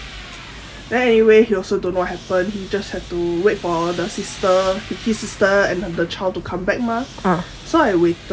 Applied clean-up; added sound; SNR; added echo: none; Tools; 19 dB; none.